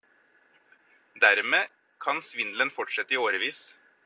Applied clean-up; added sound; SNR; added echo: none; none; none; none.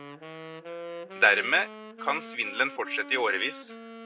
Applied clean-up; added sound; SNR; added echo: none; Wind instrument, woodwind instrument; 13 dB; none.